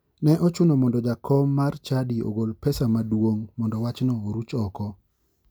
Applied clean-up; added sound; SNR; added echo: none; none; none; none.